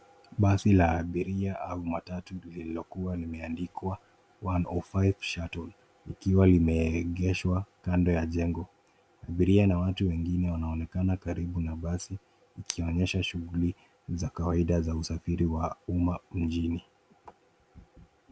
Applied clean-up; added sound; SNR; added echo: none; none; none; none.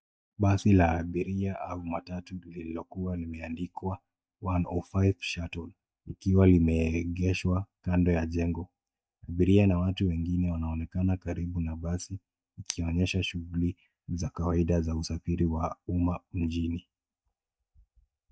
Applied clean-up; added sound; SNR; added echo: neural mask model DeepFilterNet 3.